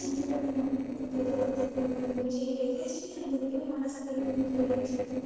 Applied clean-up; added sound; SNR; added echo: neural separator model SepFormer DNS4.